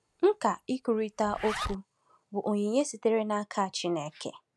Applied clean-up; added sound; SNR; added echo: none; Zipper (clothing); 12 dB; none.